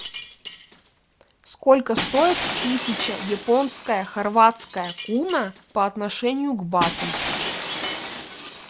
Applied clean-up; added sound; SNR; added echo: none; Shatter; 8 dB; none.